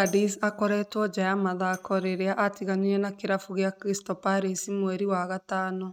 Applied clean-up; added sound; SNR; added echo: neural mask model RNNoise.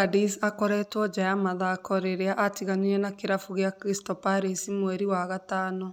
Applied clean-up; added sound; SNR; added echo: none; none; none; none.